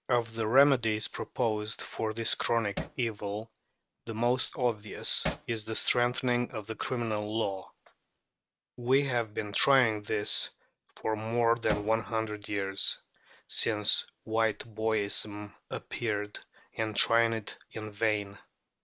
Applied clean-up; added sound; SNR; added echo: neural mask model RNNoise.